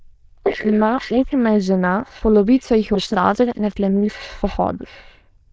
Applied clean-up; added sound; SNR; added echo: neural diffusion model UNIVERSE++.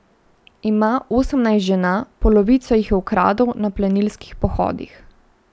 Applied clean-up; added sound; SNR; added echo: none; none; none; none.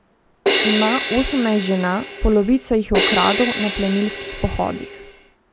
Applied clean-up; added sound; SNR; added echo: none; Crash cymbal; 1 dB; none.